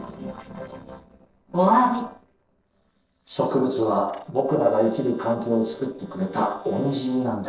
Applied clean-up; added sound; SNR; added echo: neural separator model SepFormer DNS4.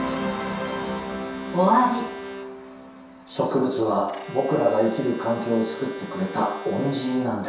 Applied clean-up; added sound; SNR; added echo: none; Bowed string instrument; 13 dB; reverberation time 0.7 s.